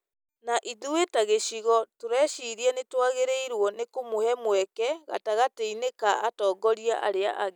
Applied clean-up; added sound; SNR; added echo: none; none; none; none.